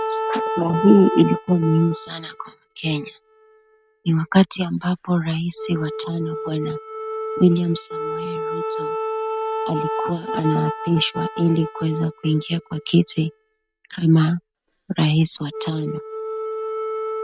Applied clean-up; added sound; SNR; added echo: neural mask model RNNoise.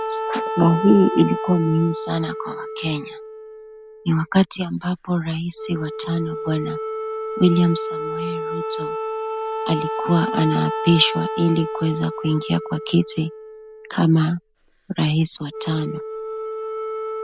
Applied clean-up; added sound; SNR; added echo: none; Wind instrument, woodwind instrument; 7 dB; none.